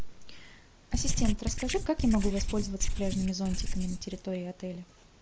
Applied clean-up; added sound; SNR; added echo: none; Writing; -2 dB; none.